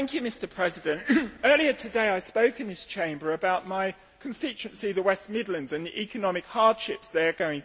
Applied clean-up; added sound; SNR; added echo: none; none; none; none.